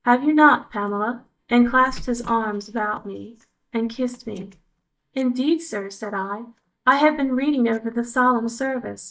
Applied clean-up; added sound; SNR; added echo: neural mask model DeepFilterNet 3.